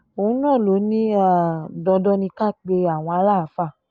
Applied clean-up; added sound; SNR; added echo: none; none; none; none.